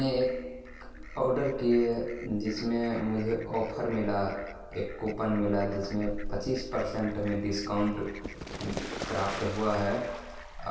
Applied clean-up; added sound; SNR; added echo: none; Fowl; 11 dB; reverberation time 0.2 s.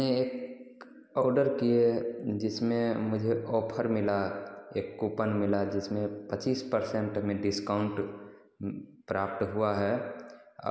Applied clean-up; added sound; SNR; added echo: none; none; none; none.